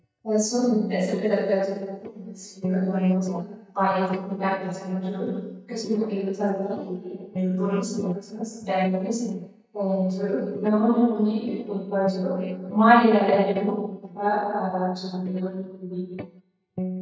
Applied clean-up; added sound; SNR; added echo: neural mask model DeepFilterNet 3.